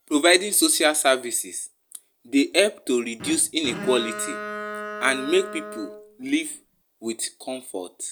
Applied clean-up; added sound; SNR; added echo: none; Bowed string instrument; 11 dB; none.